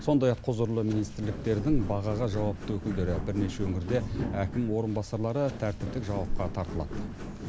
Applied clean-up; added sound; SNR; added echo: none; Walk, footsteps; 5 dB; none.